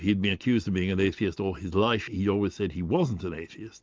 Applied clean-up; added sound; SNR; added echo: none; none; none; none.